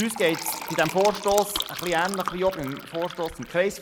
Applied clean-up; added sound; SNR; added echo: none; Fill (with liquid); 9 dB; none.